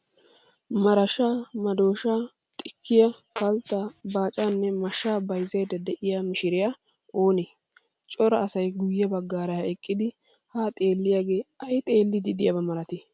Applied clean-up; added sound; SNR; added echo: none; Fart; 18 dB; none.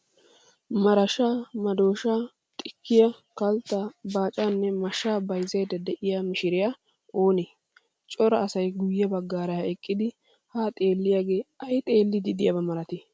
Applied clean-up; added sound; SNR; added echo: none; none; none; none.